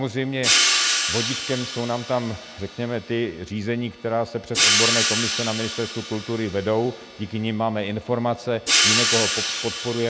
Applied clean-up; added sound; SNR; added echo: none; Hi-hat; -1 dB; none.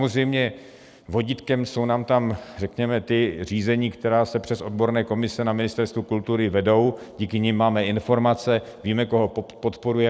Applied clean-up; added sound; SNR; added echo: none; none; none; none.